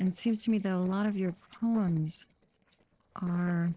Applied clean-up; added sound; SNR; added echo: neural separator model SepFormer DNS4.